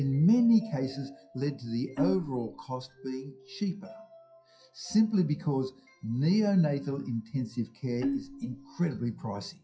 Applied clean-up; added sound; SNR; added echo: classical method WPE with log-MMSE.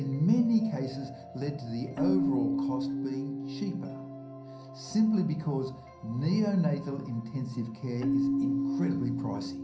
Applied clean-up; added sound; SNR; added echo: none; Keyboard (musical); 3 dB; reverberation time 0.6 s.